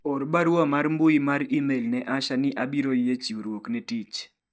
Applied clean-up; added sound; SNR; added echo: neural mask model DeepFilterNet 3.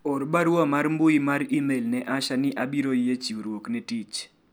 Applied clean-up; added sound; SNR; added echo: none; none; none; none.